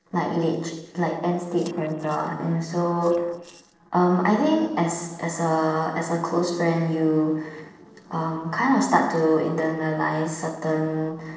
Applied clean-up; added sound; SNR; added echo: neural separator model SepFormer DNS4.